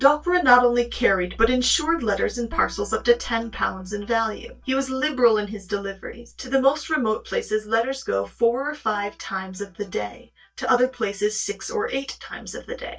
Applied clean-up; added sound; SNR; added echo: neural mask model DeepFilterNet 3.